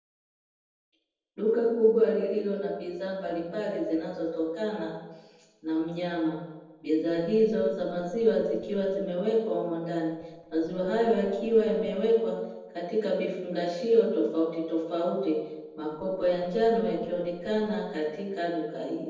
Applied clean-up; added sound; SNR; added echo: neural separator model SepFormer DNS4.